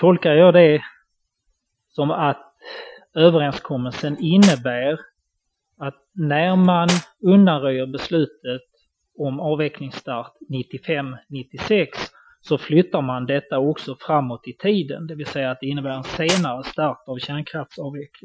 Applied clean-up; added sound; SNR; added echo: classical method Wiener filter.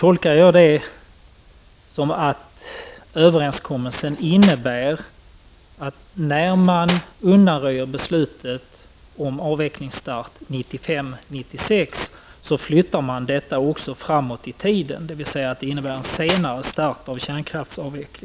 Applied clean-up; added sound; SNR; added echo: none; Cutlery, silverware; 10 dB; none.